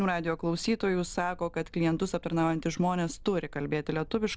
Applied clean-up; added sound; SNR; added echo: none; Thunderstorm; 18 dB; none.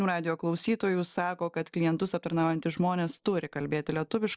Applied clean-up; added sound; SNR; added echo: neural mask model Resemble Enhance denoiser.